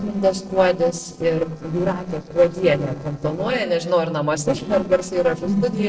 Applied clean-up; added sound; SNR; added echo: neural separator model SepFormer DNS4.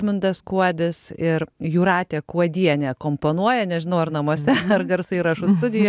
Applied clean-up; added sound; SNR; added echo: none; none; none; none.